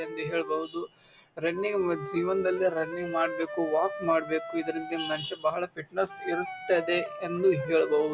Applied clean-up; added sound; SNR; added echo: none; Wind instrument, woodwind instrument; 10 dB; none.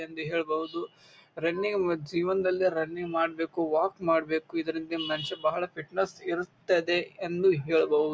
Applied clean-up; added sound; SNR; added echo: none; none; none; none.